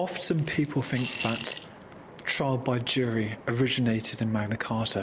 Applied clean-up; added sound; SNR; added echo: none; Coin (dropping) / Glass; 4 dB; none.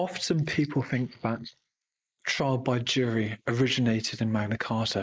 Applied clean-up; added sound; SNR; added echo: neural mask model Resemble Enhance denoiser.